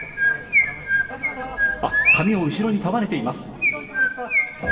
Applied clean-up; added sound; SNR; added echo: none; Chirp, tweet; -3 dB; reverberation time 2.6 s.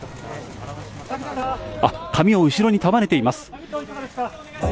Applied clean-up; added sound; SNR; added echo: none; none; none; none.